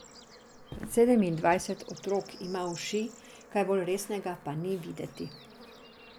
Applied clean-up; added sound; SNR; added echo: none; Bird / Insect / Frog; 20 dB; none.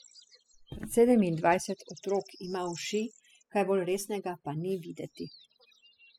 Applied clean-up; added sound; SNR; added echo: classical method spectral subtraction.